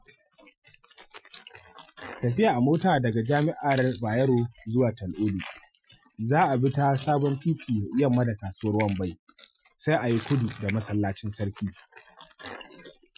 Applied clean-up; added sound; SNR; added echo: classical method Wiener filter.